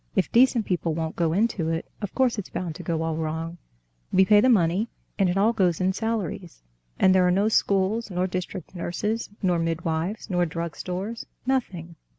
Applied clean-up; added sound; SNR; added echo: none; none; none; none.